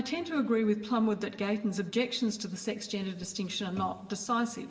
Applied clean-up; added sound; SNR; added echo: none; none; none; reverberation time 2.3 s.